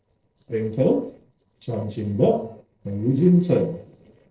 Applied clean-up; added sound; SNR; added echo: neural separator model SepFormer DNS4.